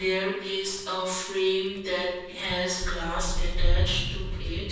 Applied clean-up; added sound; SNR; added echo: none; Engine starting / Motor vehicle (road); -1 dB; reverberation time 1.1 s.